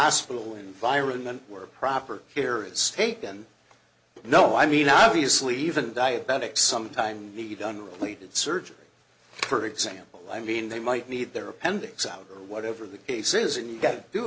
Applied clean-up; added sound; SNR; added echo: none; none; none; none.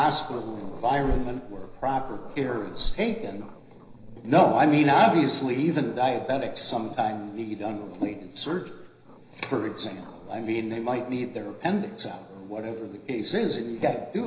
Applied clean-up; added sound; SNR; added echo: none; Growling; 12 dB; reverberation time 0.9 s.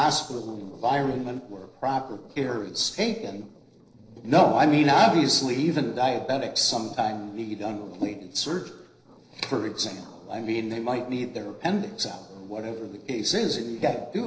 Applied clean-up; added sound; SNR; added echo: neural separator model SepFormer DNS4.